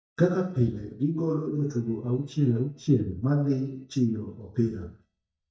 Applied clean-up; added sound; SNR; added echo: neural mask model DeepFilterNet 3.